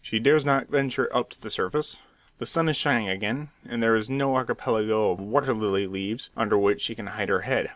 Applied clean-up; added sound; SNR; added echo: none; none; none; none.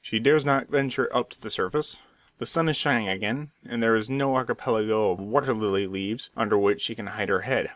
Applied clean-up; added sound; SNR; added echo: neural mask model Resemble Enhance denoiser.